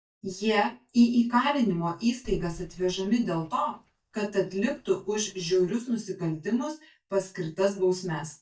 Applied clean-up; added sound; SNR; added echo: neural mask model DeepFilterNet 3.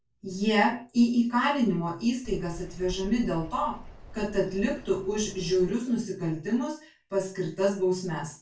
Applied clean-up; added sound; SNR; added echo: none; Bird vocalization, bird call, bird song; 13 dB; reverberation time 0.3 s.